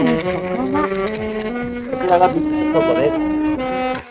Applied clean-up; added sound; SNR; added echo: neural mask model RNNoise.